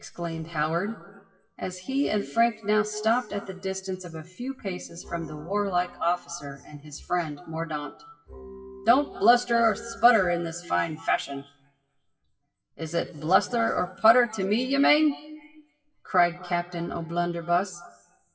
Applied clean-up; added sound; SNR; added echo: classical method WPE with log-MMSE.